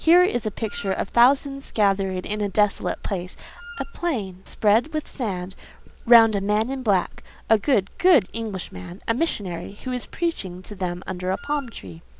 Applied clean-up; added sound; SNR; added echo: none; Wind instrument, woodwind instrument; 16 dB; none.